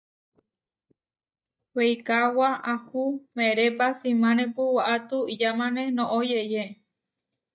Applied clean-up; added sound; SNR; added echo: neural mask model DeepFilterNet 3.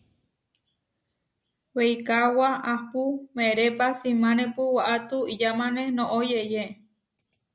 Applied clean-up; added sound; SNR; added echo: none; none; none; none.